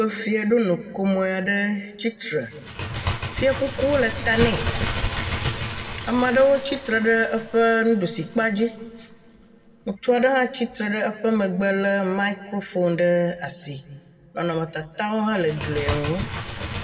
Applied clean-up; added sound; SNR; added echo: none; Bird; 9 dB; reverberation time 1.5 s.